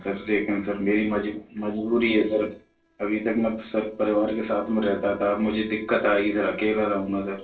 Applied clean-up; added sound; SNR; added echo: neural separator model SepFormer DNS4.